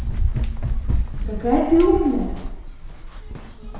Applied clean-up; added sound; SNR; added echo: none; Run; 1 dB; reverberation time 1.0 s.